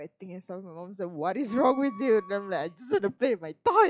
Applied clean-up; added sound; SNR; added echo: classical method log-MMSE.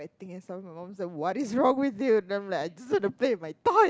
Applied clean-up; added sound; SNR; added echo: none; none; none; none.